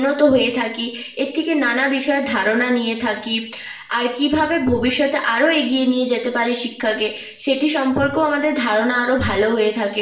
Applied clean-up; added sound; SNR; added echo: none; none; none; reverberation time 0.5 s.